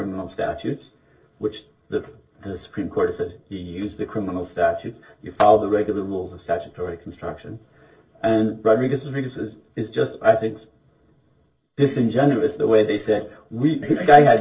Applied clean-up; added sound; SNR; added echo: neural separator model SepFormer DNS4.